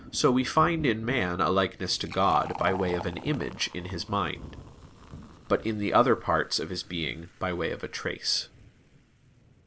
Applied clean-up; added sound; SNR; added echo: none; Thunder + Fill (with liquid); 15 dB; none.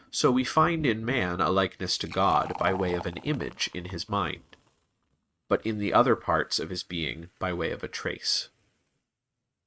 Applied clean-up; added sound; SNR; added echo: neural mask model RNNoise.